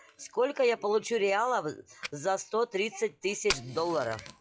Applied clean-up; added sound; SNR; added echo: classical method log-MMSE.